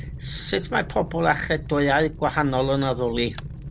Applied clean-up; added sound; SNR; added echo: none; Fire; 11 dB; none.